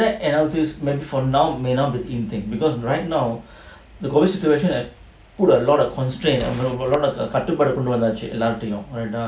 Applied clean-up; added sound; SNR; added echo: none; none; none; none.